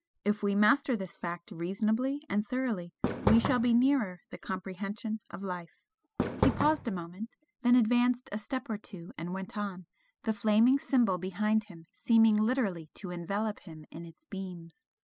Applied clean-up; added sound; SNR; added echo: classical method spectral subtraction.